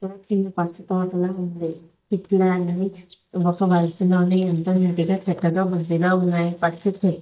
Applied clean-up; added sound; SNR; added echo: neural mask model DeepFilterNet 3.